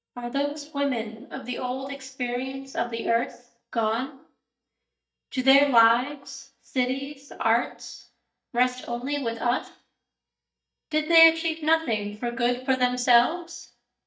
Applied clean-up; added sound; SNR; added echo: neural mask model DeepFilterNet 3.